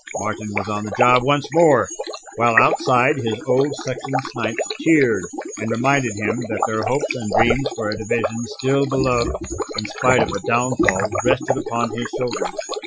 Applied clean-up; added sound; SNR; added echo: classical method Wiener filter.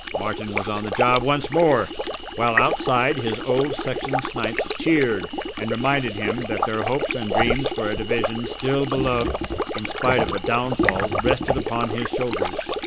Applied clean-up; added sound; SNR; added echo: none; Cricket / Frog + Stream; -3 dB; none.